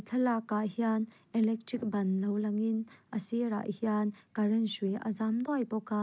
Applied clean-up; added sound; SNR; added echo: none; none; none; none.